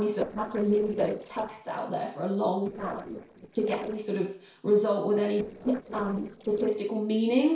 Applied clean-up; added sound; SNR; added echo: neural separator model SepFormer DNS4.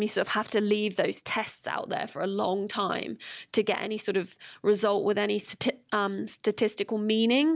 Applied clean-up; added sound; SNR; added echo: none; none; none; none.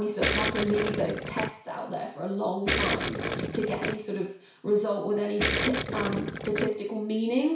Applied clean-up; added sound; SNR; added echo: none; Gurgling; 2 dB; reverberation time 0.6 s.